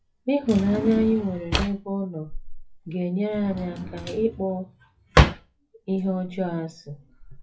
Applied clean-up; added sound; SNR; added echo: classical method WPE with log-MMSE.